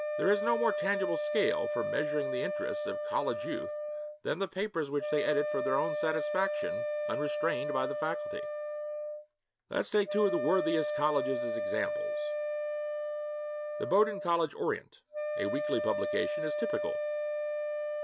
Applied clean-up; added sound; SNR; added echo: none; Wind instrument, woodwind instrument; 1 dB; none.